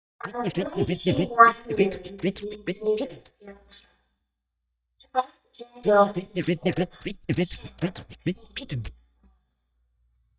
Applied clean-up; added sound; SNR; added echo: neural mask model DeepFilterNet 3.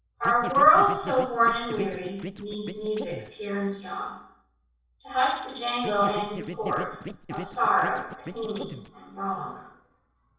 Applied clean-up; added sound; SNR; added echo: neural separator model SepFormer DNS4.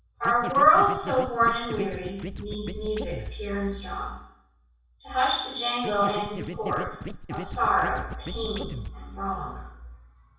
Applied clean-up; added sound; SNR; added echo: none; Scratching (performance technique); 9 dB; reverberation time 0.7 s.